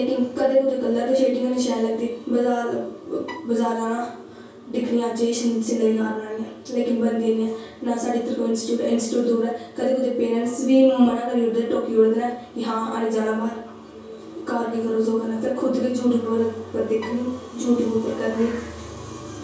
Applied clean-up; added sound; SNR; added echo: none; Bowed string instrument; 19 dB; reverberation time 0.6 s.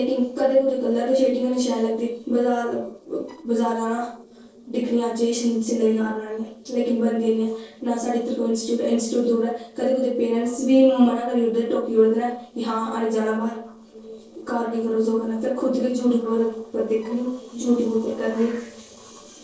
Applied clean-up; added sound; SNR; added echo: neural separator model SepFormer DNS4.